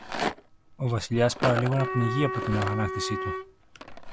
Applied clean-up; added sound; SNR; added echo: none; Wind instrument, woodwind instrument + Rattle; 4 dB; none.